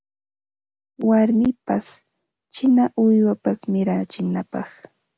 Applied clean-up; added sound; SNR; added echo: none; none; none; none.